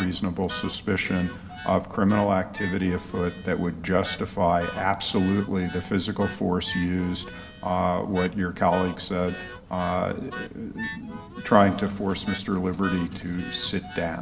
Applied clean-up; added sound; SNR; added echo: none; Harmonica; 15 dB; reverberation time 1.9 s.